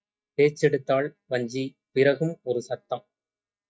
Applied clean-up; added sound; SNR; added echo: neural mask model DeepFilterNet 3.